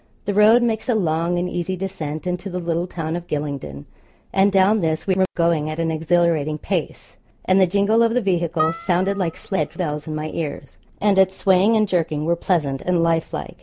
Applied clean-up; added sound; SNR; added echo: none; Harp; 11 dB; none.